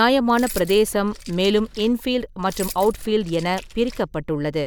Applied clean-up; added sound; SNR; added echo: none; Keys jangling; 17 dB; none.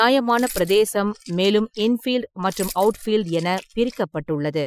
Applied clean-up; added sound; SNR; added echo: classical method Wiener filter.